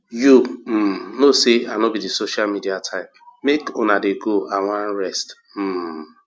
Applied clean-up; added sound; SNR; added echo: none; none; none; none.